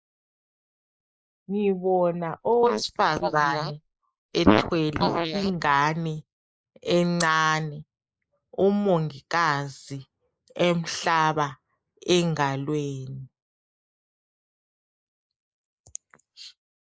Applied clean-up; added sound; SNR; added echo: neural mask model Resemble Enhance denoiser.